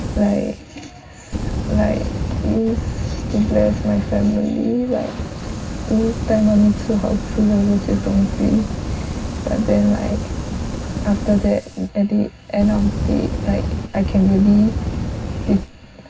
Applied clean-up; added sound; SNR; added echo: none; Fire; 5 dB; reverberation time 0.3 s.